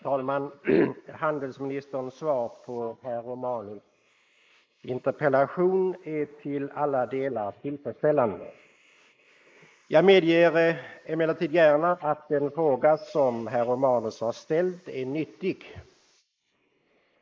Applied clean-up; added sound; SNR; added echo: neural mask model Resemble Enhance denoiser.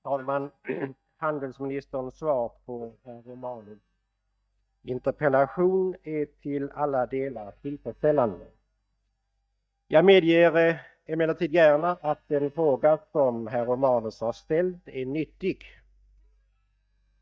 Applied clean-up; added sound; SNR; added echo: neural mask model DeepFilterNet 3.